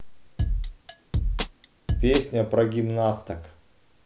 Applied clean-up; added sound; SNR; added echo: none; Drum kit; -1 dB; none.